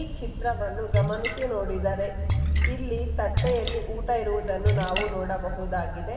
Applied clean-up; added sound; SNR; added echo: none; Splash, splatter; -2 dB; reverberation time 2.1 s.